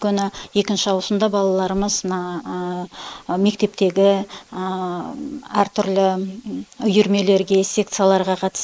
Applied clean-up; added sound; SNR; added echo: neural mask model Resemble Enhance denoiser.